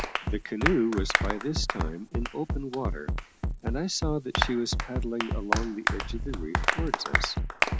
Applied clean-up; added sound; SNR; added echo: none; Bass drum + Applause; -3 dB; none.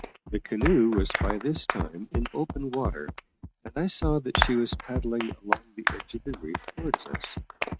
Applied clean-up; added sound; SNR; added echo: neural mask model RNNoise.